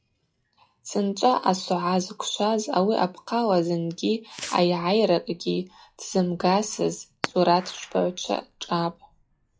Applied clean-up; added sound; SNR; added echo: classical method log-MMSE.